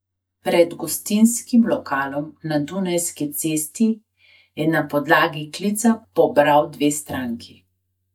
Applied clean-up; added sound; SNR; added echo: neural mask model DeepFilterNet 3.